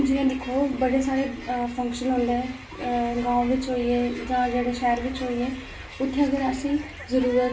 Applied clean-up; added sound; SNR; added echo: none; Crowd; 17 dB; reverberation time 0.3 s.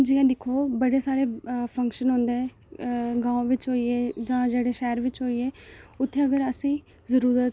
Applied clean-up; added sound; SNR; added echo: none; none; none; none.